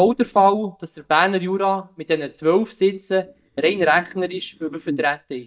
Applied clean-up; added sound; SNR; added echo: neural mask model DeepFilterNet 3.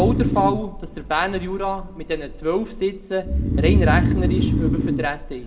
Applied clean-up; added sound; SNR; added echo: none; Breathing; -2 dB; reverberation time 0.4 s.